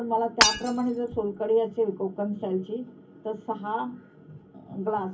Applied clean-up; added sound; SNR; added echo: none; Shatter / Hammer; -1 dB; reverberation time 0.3 s.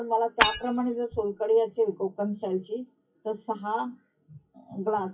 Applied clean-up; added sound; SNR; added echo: classical method WPE with log-MMSE.